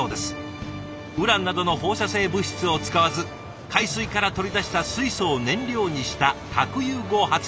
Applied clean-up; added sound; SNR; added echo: none; none; none; none.